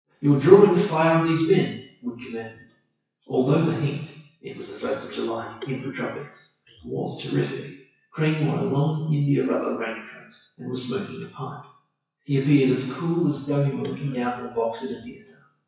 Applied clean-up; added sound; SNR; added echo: classical method WPE with log-MMSE.